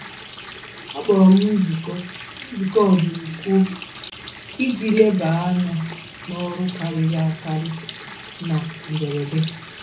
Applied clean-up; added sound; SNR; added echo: none; Water tap, faucet; 14 dB; reverberation time 0.4 s.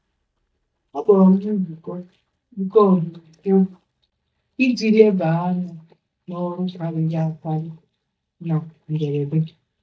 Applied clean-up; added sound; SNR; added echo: neural mask model DeepFilterNet 3.